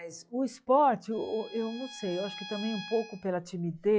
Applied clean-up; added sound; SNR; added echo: classical method log-MMSE.